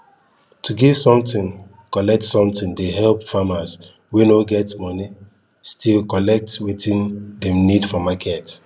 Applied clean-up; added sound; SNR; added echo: none; none; none; none.